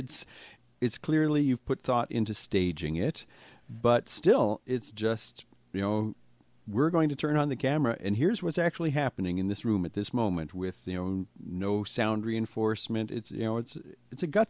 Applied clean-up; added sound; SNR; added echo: none; none; none; none.